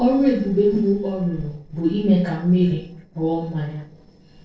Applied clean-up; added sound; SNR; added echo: neural separator model SepFormer DNS4.